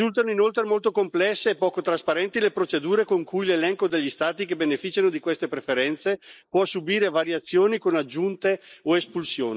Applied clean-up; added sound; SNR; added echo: neural mask model Resemble Enhance denoiser.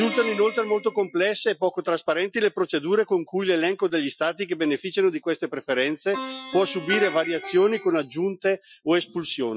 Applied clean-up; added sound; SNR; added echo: classical method Wiener filter.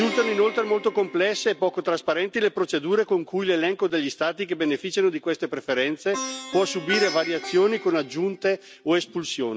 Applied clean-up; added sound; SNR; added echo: none; Plucked string instrument; 13 dB; none.